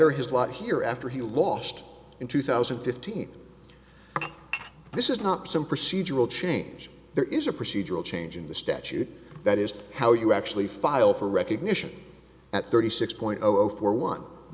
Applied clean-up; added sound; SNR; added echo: none; Dishes, pots, and pans / Chink, clink; 16 dB; none.